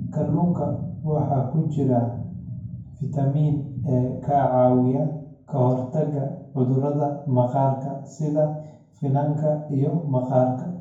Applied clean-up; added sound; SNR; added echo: none; none; none; reverberation time 0.9 s.